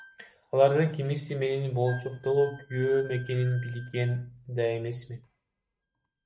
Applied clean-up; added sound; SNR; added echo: neural mask model RNNoise.